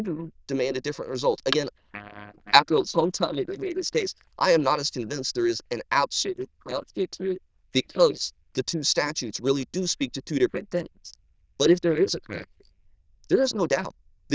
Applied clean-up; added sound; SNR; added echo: neural diffusion model UNIVERSE++.